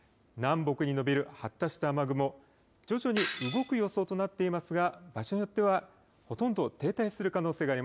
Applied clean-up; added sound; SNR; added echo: none; Shatter; 11 dB; none.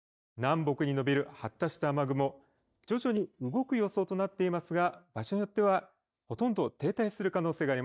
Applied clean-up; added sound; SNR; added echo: neural mask model DeepFilterNet 3.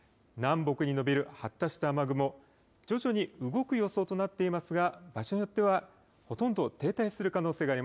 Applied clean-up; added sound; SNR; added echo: none; none; none; none.